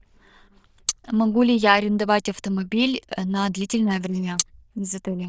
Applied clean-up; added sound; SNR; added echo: neural diffusion model UNIVERSE++.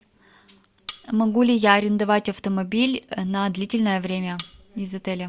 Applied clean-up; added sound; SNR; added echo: none; Cutlery, silverware; 8 dB; none.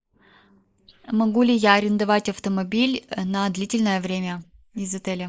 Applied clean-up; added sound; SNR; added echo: neural mask model Resemble Enhance denoiser.